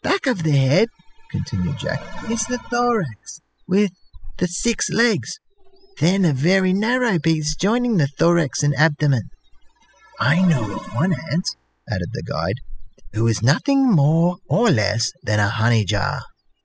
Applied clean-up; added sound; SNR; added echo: classical method spectral subtraction.